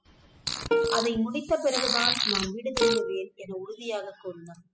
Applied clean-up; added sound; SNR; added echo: classical method spectral subtraction.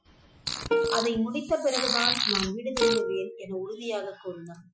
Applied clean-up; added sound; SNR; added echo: classical method Wiener filter.